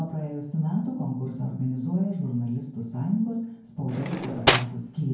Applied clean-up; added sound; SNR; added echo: none; Cutlery, silverware; -3 dB; reverberation time 0.9 s.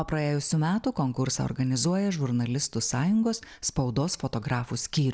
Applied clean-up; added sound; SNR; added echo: none; none; none; none.